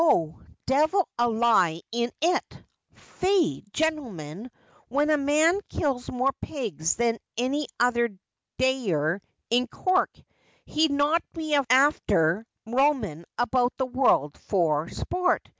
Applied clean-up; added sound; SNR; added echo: none; none; none; none.